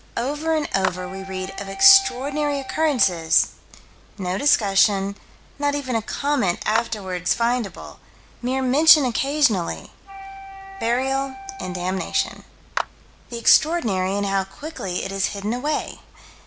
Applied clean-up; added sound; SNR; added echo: none; Wind instrument, woodwind instrument + Clapping; 11 dB; none.